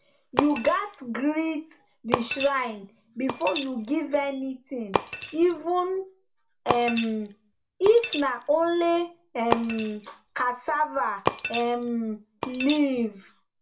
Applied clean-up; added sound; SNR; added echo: none; Shatter; 8 dB; reverberation time 0.2 s.